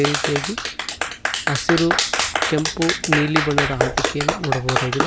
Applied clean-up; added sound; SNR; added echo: none; Clapping; -1 dB; none.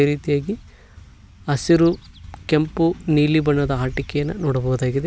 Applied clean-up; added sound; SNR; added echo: none; none; none; none.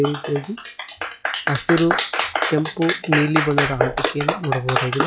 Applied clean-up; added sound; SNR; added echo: classical method log-MMSE.